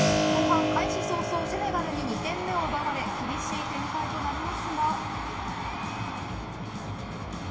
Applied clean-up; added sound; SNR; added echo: none; Keyboard (musical); 2 dB; reverberation time 1.3 s.